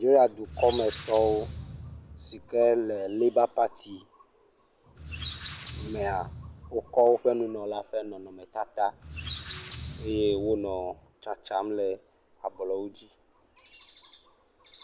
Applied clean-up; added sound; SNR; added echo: none; Squeak; 12 dB; none.